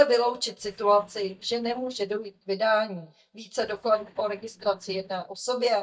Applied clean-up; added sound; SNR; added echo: neural mask model DeepFilterNet 3.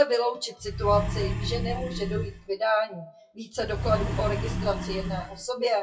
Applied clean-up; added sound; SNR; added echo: classical method WPE with log-MMSE.